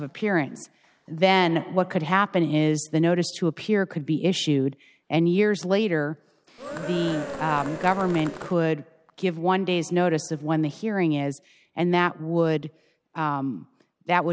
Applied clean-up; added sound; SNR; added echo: none; Cheering; 9 dB; none.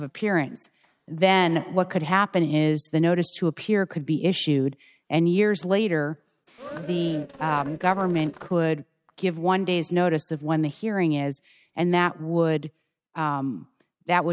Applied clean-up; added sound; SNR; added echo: neural mask model RNNoise.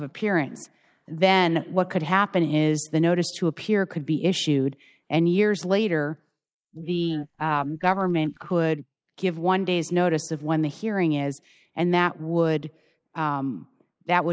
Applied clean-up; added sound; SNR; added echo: neural mask model Resemble Enhance denoiser.